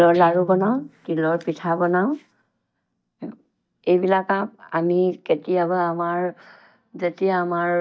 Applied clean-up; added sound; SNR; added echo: neural mask model DeepFilterNet 3.